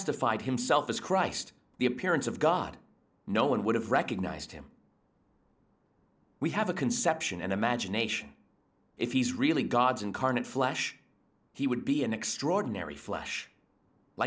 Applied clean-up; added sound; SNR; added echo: none; none; none; none.